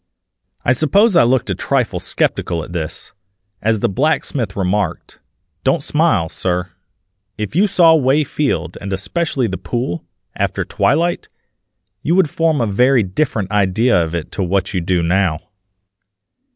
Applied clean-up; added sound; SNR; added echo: none; none; none; none.